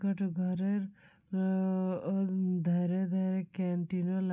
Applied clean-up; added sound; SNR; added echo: none; none; none; none.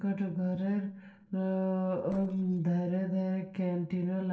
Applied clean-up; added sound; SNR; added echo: neural separator model SepFormer DNS4.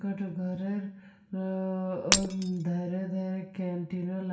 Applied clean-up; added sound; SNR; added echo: none; Shatter; 0 dB; reverberation time 0.7 s.